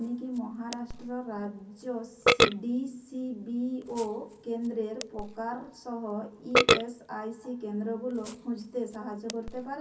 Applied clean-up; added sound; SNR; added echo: none; Burping, eructation; -2 dB; reverberation time 0.3 s.